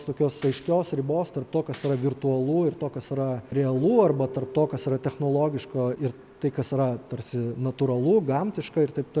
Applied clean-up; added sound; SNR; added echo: none; Shatter / Crushing + Keyboard (musical); 20 dB; none.